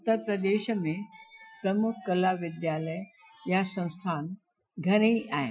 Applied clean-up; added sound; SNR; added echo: classical method Wiener filter.